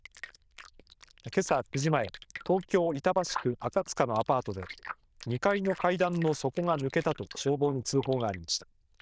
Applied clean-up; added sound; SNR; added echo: neural diffusion model UNIVERSE++.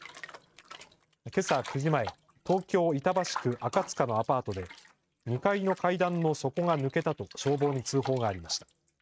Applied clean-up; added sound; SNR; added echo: neural mask model RNNoise.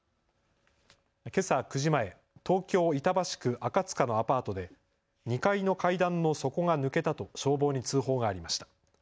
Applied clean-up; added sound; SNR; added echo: none; none; none; none.